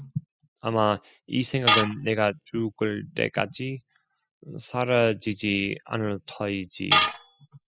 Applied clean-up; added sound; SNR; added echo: classical method spectral subtraction.